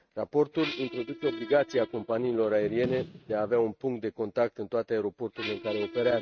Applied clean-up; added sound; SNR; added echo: neural mask model RNNoise.